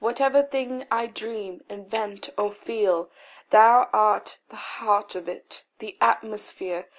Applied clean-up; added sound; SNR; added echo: none; none; none; none.